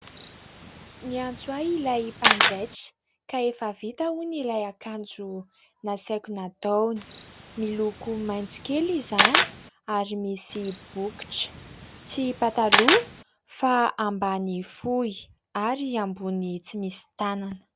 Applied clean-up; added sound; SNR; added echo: none; Camera; -1 dB; none.